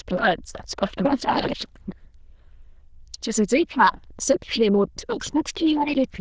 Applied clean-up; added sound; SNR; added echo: neural diffusion model UNIVERSE++.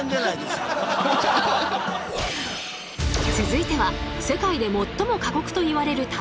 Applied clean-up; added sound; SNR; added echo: none; none; none; none.